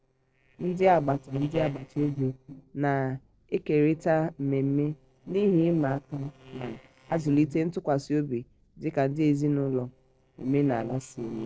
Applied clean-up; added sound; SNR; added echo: neural separator model SepFormer DNS4.